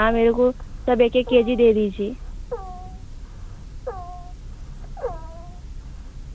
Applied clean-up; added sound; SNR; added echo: none; Wild animals; 10 dB; none.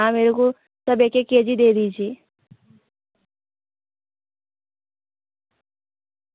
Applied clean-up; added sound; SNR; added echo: none; none; none; none.